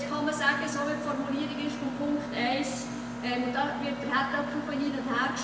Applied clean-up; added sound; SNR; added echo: none; Mechanisms; 6 dB; reverberation time 1.3 s.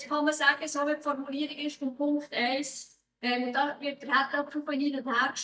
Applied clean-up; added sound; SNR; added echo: neural mask model DeepFilterNet 3.